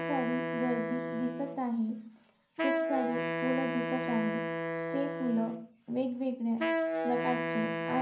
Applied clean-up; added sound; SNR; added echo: none; Wind instrument, woodwind instrument; 0 dB; reverberation time 0.6 s.